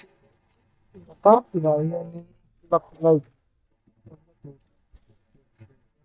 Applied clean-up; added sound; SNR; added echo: neural mask model DeepFilterNet 3.